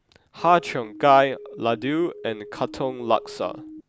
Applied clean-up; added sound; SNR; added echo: none; Siren; 17 dB; none.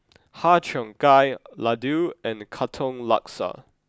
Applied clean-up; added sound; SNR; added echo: none; none; none; none.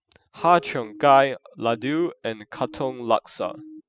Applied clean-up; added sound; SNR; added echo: classical method spectral subtraction.